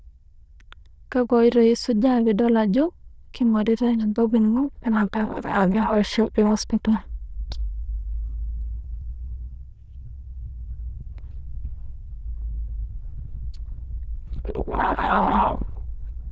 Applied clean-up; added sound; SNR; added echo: neural diffusion model UNIVERSE++.